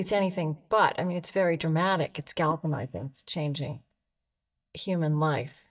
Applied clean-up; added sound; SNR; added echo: neural mask model DeepFilterNet 3.